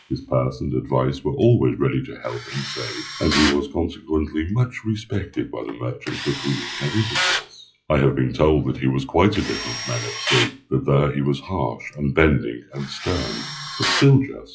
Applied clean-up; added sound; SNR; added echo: classical method WPE with log-MMSE.